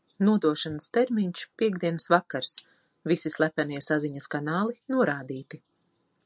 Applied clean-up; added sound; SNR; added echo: none; none; none; none.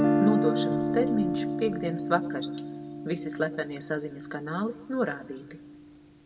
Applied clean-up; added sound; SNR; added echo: none; Guitar; -1 dB; reverberation time 0.9 s.